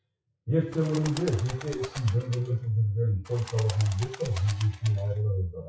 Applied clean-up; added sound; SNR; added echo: classical method WPE with log-MMSE.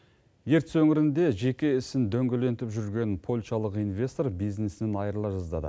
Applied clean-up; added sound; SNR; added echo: none; none; none; none.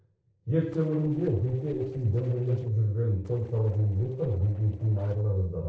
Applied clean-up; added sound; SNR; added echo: neural separator model SepFormer DNS4.